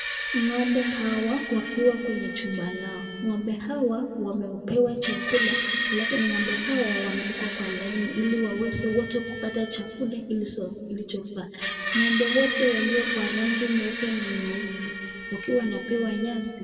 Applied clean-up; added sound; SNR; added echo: none; Screech; 3 dB; reverberation time 1.6 s.